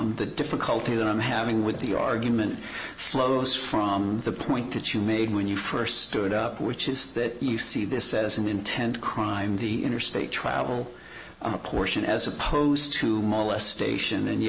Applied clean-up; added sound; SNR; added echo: none; none; none; none.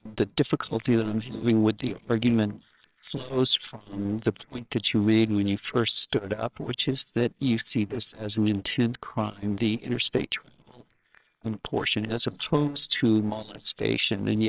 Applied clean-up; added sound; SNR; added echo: neural separator model SepFormer WHAMR!.